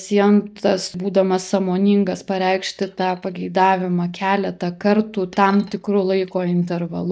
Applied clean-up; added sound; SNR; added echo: neural mask model DeepFilterNet 3.